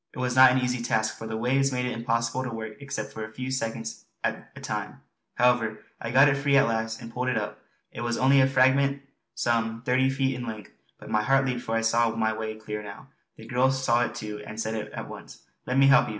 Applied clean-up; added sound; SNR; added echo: none; none; none; none.